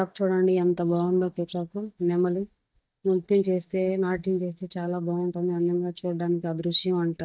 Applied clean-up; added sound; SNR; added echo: neural mask model DeepFilterNet 3.